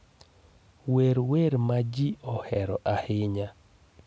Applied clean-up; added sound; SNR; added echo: none; none; none; none.